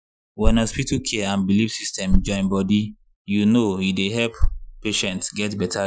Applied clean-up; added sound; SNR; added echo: classical method Wiener filter.